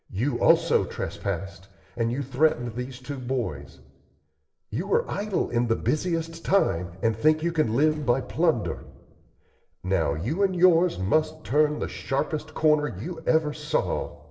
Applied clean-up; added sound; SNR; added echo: neural separator model SepFormer DNS4.